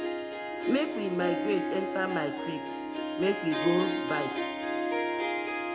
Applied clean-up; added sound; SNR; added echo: none; Harp; -1 dB; reverberation time 1.3 s.